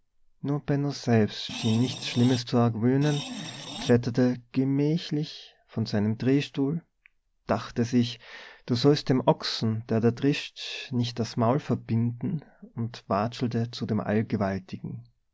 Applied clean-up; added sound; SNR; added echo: none; Screech; 11 dB; none.